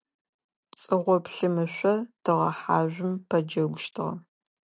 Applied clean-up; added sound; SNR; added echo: none; none; none; none.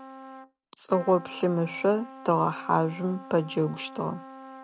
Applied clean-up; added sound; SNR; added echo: none; Trumpet; 17 dB; none.